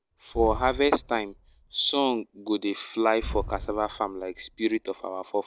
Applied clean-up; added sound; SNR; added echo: none; Boom; 12 dB; none.